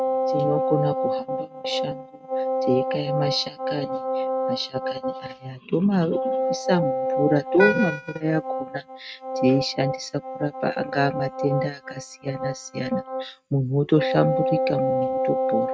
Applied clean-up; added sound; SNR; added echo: neural mask model RNNoise.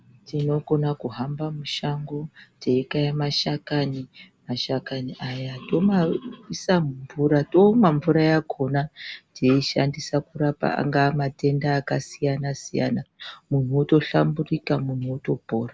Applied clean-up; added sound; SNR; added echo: none; none; none; none.